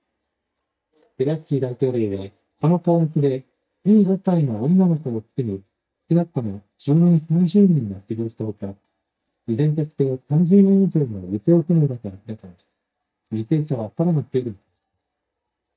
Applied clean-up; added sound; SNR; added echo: neural mask model DeepFilterNet 3.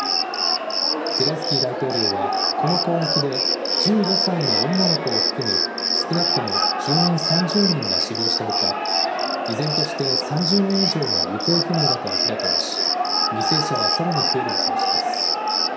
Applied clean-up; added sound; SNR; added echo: none; Cricket; -3 dB; reverberation time 0.7 s.